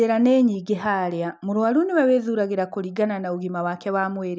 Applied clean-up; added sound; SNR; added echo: none; none; none; none.